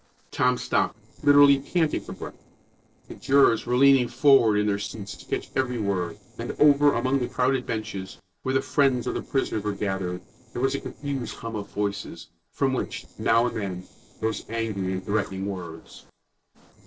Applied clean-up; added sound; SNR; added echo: neural separator model SepFormer DNS4.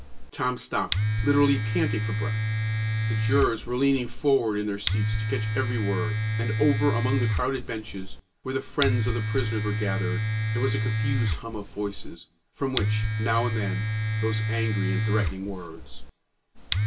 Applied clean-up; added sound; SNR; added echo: none; Domestic sounds, home sounds; -2 dB; reverberation time 0.2 s.